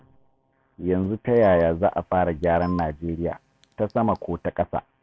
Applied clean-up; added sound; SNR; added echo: none; Telephone; 19 dB; none.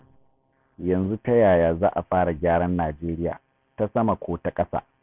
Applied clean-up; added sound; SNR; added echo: none; none; none; none.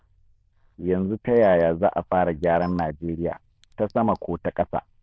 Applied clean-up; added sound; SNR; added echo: neural diffusion model UNIVERSE++.